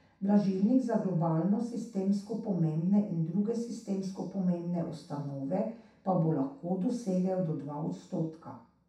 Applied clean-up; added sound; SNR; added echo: none; none; none; reverberation time 0.7 s.